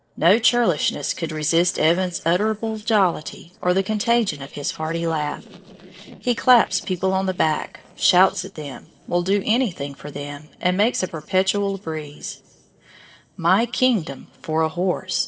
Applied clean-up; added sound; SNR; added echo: neural separator model SepFormer DNS4.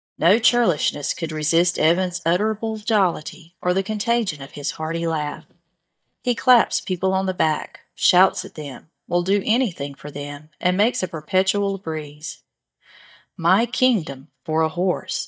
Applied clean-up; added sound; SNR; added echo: neural mask model DeepFilterNet 3.